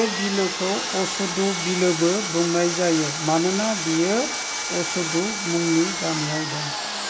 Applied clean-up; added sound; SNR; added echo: none; Sawing; 4 dB; none.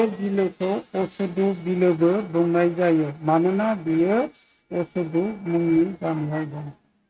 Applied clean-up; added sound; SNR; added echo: neural mask model RNNoise.